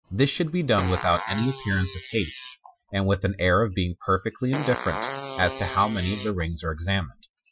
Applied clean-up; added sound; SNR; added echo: classical method Wiener filter.